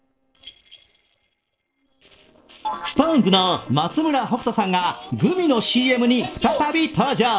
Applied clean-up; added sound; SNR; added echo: neural separator model SepFormer DNS4.